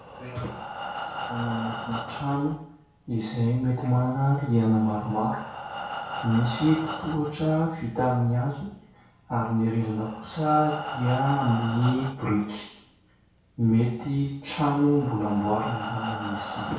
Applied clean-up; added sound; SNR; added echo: none; Breathing; 12 dB; reverberation time 0.6 s.